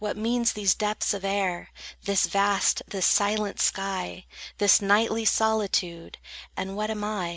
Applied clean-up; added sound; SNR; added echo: none; none; none; none.